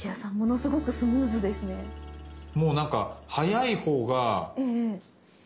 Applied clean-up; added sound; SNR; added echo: none; none; none; none.